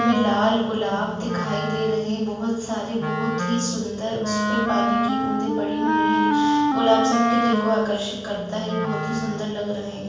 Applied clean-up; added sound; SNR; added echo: none; Wind instrument, woodwind instrument; 0 dB; reverberation time 1.2 s.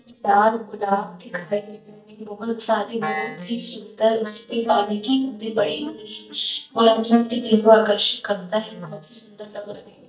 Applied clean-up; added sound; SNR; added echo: neural mask model DeepFilterNet 3.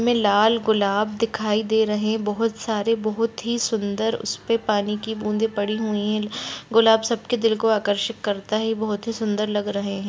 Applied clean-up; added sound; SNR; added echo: none; none; none; none.